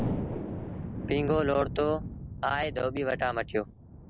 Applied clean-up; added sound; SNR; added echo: none; Thunder; 5 dB; none.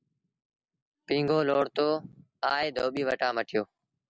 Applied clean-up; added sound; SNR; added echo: none; none; none; none.